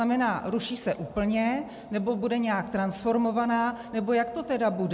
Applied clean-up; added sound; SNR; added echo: none; none; none; none.